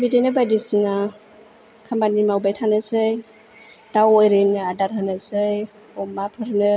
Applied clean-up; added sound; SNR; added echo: none; none; none; none.